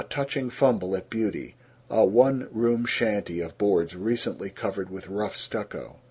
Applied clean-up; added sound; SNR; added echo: none; none; none; none.